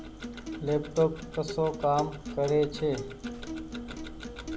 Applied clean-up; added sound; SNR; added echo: none; Acoustic guitar + Tick-tock; 9 dB; none.